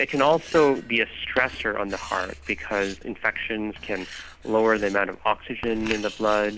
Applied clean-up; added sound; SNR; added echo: none; Hammer + Writing; 15 dB; none.